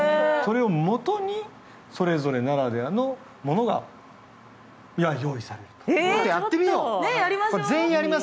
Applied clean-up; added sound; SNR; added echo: none; none; none; none.